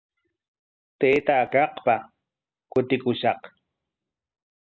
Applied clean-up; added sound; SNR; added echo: none; none; none; none.